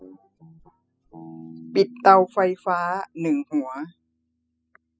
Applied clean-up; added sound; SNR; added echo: classical method spectral subtraction.